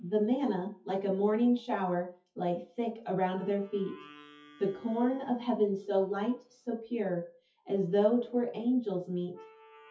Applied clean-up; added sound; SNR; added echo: classical method WPE with log-MMSE.